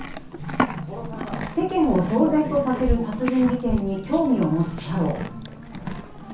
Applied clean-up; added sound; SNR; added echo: none; Livestock, farm animals, working animals; 7 dB; reverberation time 0.6 s.